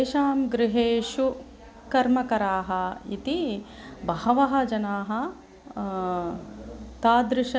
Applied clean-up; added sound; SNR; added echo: none; none; none; none.